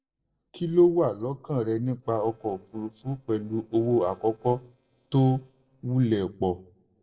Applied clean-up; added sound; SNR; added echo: neural separator model SepFormer DNS4.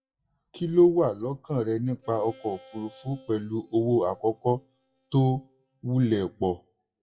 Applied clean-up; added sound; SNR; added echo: classical method WPE with log-MMSE.